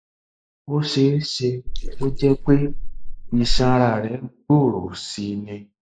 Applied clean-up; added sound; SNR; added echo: neural mask model Resemble Enhance denoiser.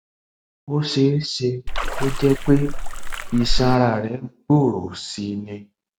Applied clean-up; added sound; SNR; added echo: none; Splash, splatter; -1 dB; none.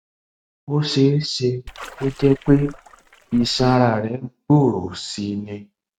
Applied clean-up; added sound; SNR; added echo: neural mask model RNNoise.